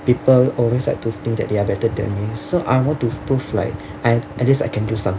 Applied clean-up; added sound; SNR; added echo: none; none; none; none.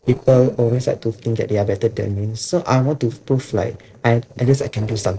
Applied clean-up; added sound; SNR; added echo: neural separator model SepFormer DNS4.